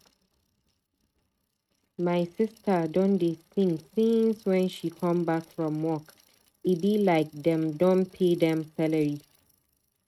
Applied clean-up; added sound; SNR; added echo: neural mask model RNNoise.